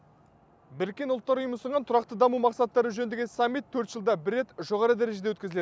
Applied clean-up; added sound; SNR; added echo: none; none; none; none.